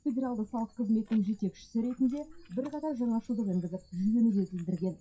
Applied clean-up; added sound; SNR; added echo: classical method WPE with log-MMSE.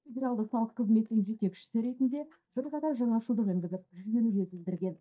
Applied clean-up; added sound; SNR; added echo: neural mask model DeepFilterNet 3.